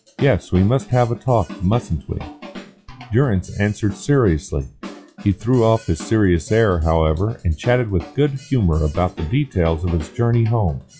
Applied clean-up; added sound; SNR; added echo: classical method log-MMSE.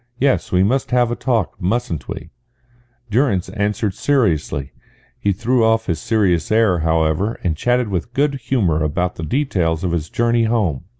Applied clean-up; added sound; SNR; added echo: none; none; none; none.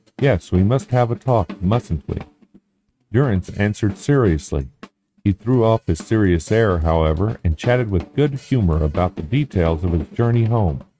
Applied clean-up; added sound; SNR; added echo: neural mask model RNNoise.